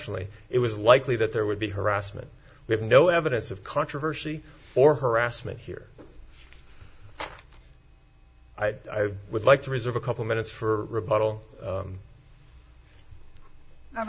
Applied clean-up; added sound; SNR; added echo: none; none; none; none.